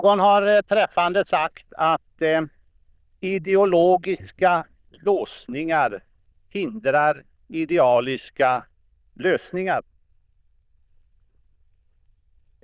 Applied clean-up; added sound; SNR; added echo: neural diffusion model UNIVERSE++.